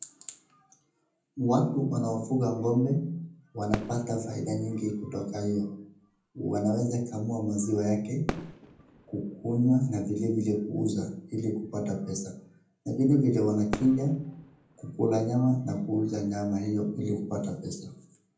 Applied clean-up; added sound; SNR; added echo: none; Fireworks; 14 dB; reverberation time 0.6 s.